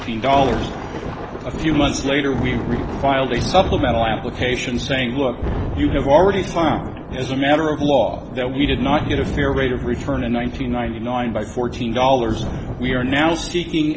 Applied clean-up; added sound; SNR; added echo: none; Thunder; 6 dB; none.